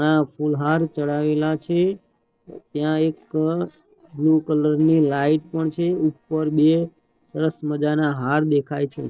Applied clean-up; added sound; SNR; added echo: neural separator model SepFormer DNS4.